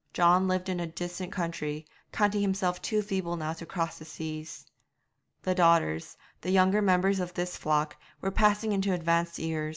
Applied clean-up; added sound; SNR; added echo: none; none; none; none.